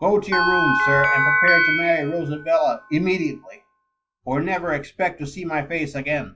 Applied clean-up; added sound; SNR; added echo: classical method log-MMSE.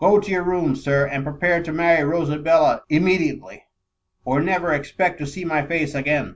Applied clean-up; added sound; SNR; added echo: none; none; none; none.